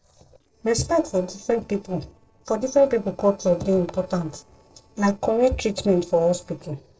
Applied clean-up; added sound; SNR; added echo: neural separator model SepFormer DNS4.